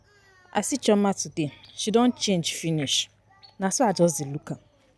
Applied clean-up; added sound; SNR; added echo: none; none; none; none.